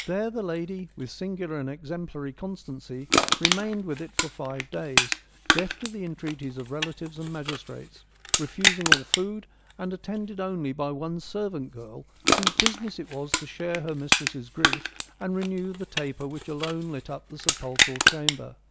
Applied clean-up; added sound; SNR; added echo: none; Crushing; -3 dB; none.